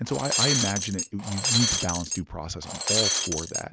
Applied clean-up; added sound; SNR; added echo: none; Shatter; -3 dB; none.